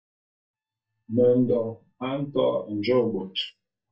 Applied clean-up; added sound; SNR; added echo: neural mask model DeepFilterNet 3.